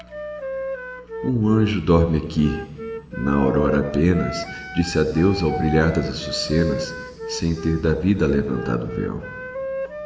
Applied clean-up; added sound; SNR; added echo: none; Wind instrument, woodwind instrument; 10 dB; reverberation time 3.0 s.